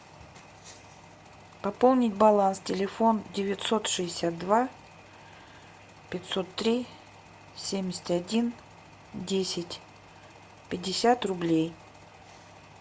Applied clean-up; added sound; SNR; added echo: none; none; none; none.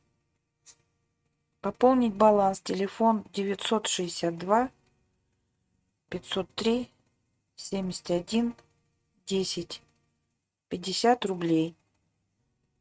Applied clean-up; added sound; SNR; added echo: neural mask model RNNoise.